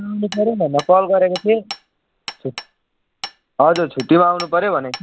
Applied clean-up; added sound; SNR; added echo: none; Hammer; 18 dB; none.